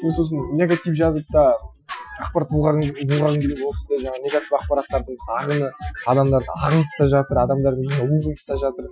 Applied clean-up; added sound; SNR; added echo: classical method Wiener filter.